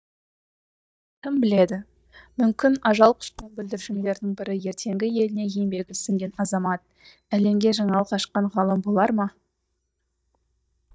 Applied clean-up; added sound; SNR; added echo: neural mask model DeepFilterNet 3.